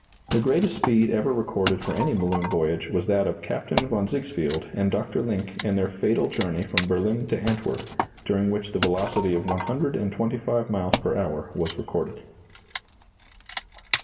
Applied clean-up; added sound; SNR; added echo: none; Wood; 9 dB; reverberation time 1.6 s.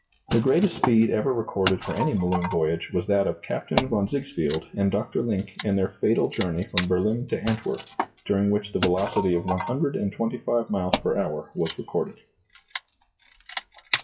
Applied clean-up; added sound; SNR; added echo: classical method WPE with log-MMSE.